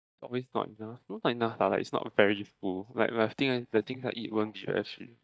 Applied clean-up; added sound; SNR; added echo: neural mask model DeepFilterNet 3.